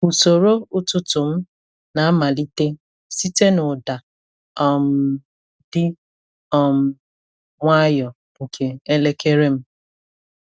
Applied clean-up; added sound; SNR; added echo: none; none; none; none.